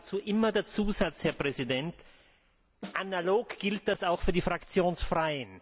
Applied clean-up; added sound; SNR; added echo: none; Snare drum; 17 dB; none.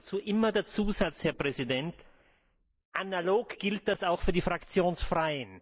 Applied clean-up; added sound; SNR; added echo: neural mask model Resemble Enhance denoiser.